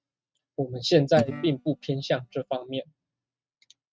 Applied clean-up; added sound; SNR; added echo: neural mask model RNNoise.